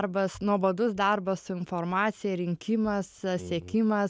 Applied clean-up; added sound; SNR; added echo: none; none; none; none.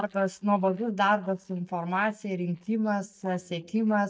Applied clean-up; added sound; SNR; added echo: neural mask model DeepFilterNet 3.